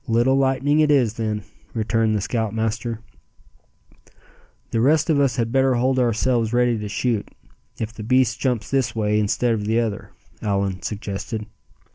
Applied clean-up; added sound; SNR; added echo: none; none; none; none.